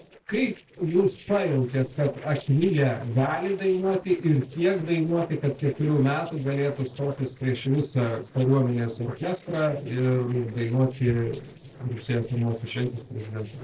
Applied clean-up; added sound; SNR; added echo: neural separator model SepFormer DNS4.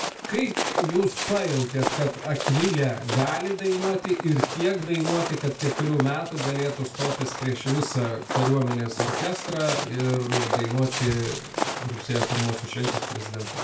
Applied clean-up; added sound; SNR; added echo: none; Walk, footsteps; 5 dB; reverberation time 0.3 s.